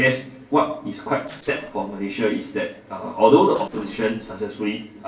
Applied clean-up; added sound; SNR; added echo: neural separator model SepFormer DNS4.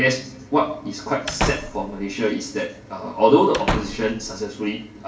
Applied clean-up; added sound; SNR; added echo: none; Slam / Wood; 8 dB; reverberation time 0.8 s.